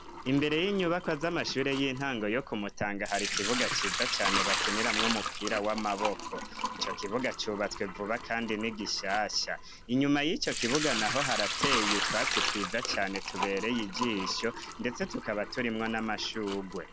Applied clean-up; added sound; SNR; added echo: none; Sink (filling or washing) / Liquid; 3 dB; none.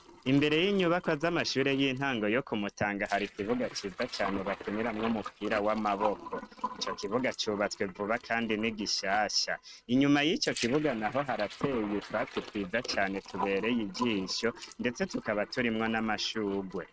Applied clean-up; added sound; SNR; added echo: neural mask model RNNoise.